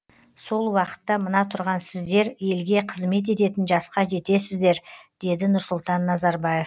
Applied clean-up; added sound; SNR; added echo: none; none; none; none.